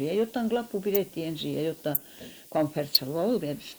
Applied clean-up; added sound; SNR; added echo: neural mask model Resemble Enhance denoiser.